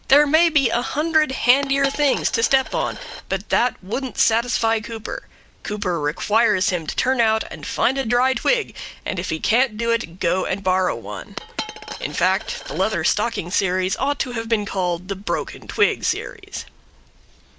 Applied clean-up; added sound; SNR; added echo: none; Coin (dropping); 14 dB; none.